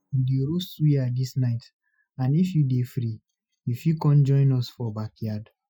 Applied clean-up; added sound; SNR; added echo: classical method Wiener filter.